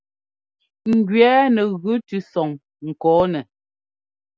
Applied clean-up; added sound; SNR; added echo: none; none; none; none.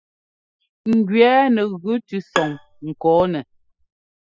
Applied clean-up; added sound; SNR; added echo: classical method spectral subtraction.